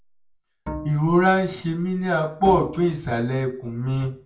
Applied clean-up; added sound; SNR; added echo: none; Bowed string instrument; 14 dB; reverberation time 0.3 s.